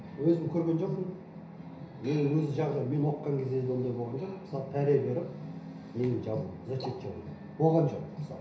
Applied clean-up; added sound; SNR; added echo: none; none; none; reverberation time 0.5 s.